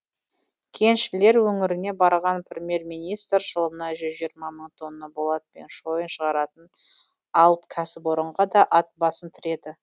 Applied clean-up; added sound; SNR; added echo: none; none; none; none.